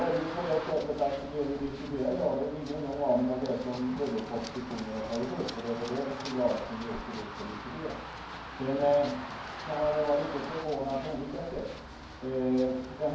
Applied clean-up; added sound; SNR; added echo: none; Run; 10 dB; reverberation time 0.9 s.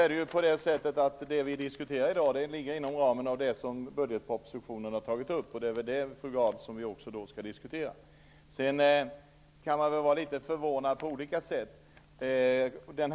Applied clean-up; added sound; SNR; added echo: none; none; none; none.